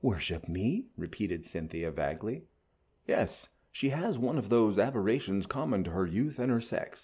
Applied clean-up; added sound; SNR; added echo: none; none; none; none.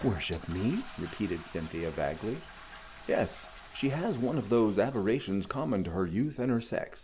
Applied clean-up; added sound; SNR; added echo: none; Toilet flush; 17 dB; none.